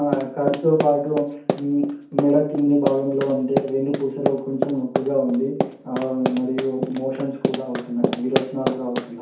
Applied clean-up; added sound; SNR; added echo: none; Run; 5 dB; reverberation time 0.6 s.